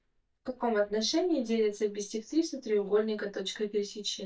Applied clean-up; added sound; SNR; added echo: neural mask model DeepFilterNet 3.